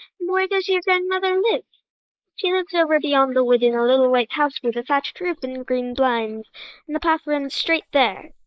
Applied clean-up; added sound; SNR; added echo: neural mask model Resemble Enhance denoiser.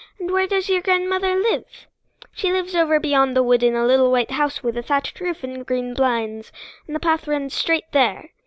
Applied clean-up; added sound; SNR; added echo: none; none; none; none.